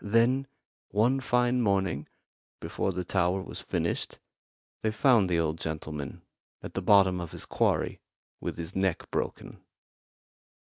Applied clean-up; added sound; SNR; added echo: none; none; none; none.